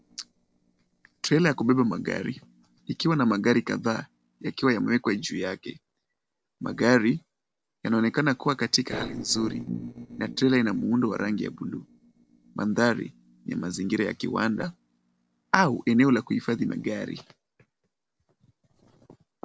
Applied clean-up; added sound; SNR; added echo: neural separator model SepFormer DNS4.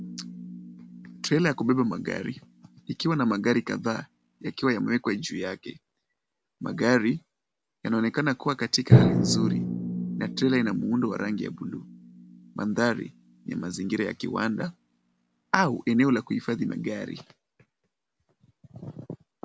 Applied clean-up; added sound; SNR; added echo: none; Drum; 4 dB; none.